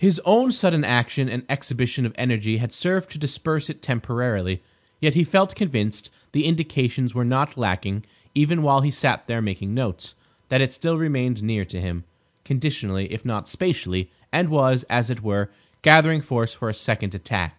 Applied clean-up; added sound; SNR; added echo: none; none; none; none.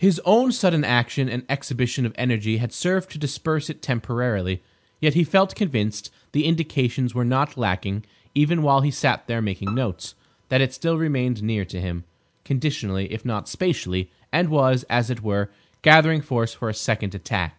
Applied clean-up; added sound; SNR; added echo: none; Bowed string instrument; 19 dB; none.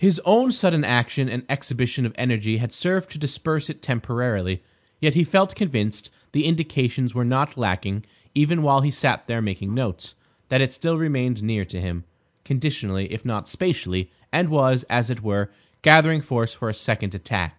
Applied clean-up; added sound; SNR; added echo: neural mask model Resemble Enhance denoiser.